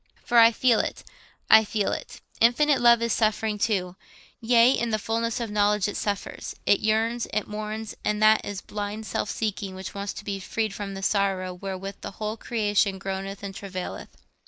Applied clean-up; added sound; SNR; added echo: neural mask model Resemble Enhance denoiser.